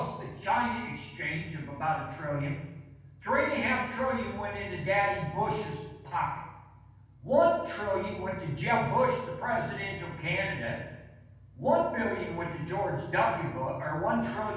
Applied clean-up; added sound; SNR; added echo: none; none; none; reverberation time 1.2 s.